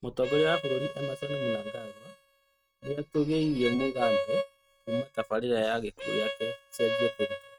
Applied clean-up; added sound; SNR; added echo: neural mask model RNNoise.